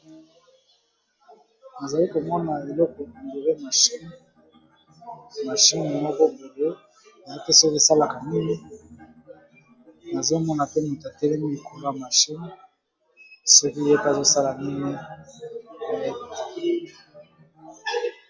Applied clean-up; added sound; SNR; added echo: classical method log-MMSE.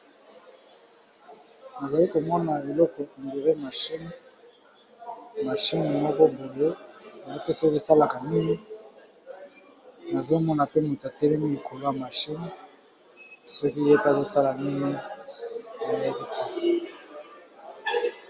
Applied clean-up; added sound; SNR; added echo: none; none; none; none.